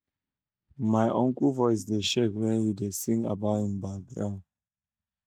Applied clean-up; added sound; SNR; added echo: neural mask model DeepFilterNet 3.